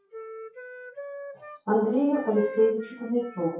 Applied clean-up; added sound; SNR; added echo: classical method WPE with log-MMSE.